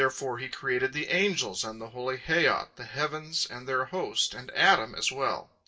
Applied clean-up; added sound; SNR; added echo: none; none; none; reverberation time 0.2 s.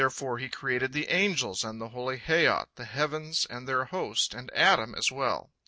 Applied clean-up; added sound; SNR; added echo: none; none; none; none.